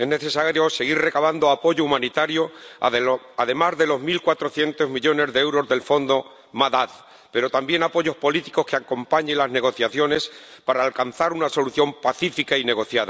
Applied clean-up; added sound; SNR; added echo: none; none; none; none.